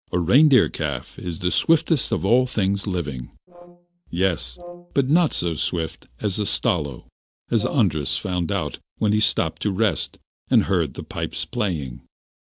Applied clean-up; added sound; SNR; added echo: neural separator model SepFormer DNS4.